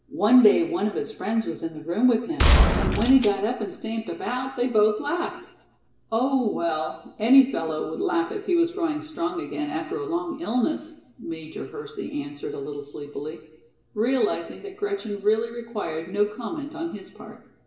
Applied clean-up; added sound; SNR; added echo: none; Gunshot, gunfire; -4 dB; reverberation time 0.8 s.